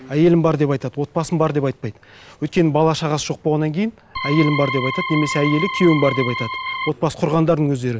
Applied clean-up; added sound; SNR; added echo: none; Organ; 6 dB; none.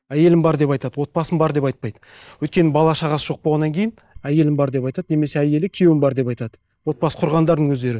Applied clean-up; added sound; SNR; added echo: neural mask model DeepFilterNet 3.